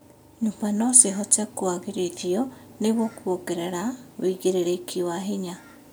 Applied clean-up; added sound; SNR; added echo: none; none; none; none.